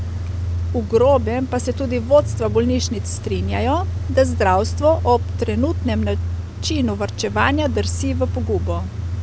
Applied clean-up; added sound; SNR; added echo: none; Idling / Engine starting / Accelerating, revving, vroom / Car; 3 dB; none.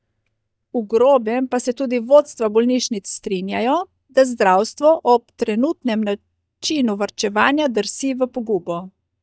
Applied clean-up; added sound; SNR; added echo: neural mask model DeepFilterNet 3.